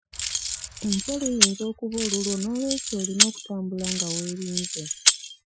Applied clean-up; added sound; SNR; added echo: classical method Wiener filter.